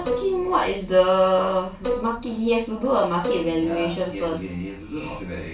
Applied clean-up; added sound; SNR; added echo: none; Bowed string instrument; 8 dB; reverberation time 0.2 s.